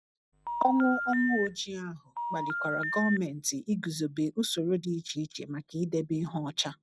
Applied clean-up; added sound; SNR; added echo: classical method log-MMSE.